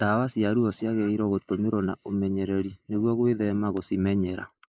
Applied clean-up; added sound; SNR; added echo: neural mask model Resemble Enhance denoiser.